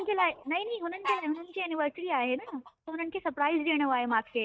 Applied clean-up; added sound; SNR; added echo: neural mask model DeepFilterNet 3.